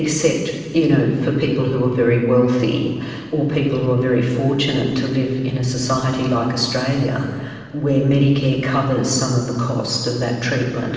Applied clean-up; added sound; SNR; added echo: none; none; none; reverberation time 1.6 s.